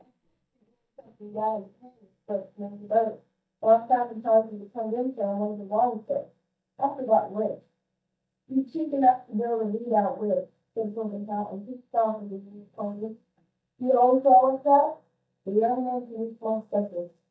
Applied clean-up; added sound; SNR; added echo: neural mask model DeepFilterNet 3.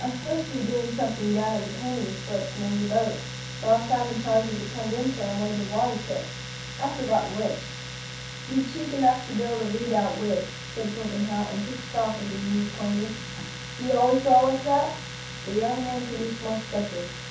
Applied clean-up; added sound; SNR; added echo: none; Domestic sounds, home sounds; 9 dB; reverberation time 0.7 s.